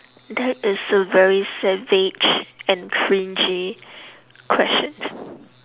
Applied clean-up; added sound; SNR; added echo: none; none; none; none.